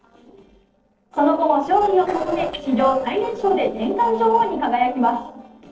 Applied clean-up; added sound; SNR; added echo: neural separator model SepFormer DNS4.